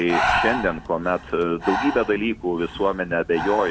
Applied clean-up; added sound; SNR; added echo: none; Breathing; 5 dB; none.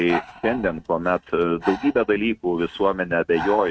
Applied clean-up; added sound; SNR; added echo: neural mask model RNNoise.